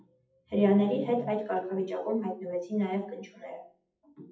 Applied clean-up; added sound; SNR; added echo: classical method WPE with log-MMSE.